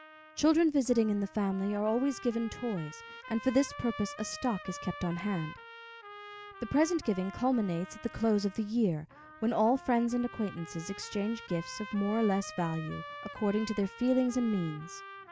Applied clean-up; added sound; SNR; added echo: none; Trumpet; 15 dB; none.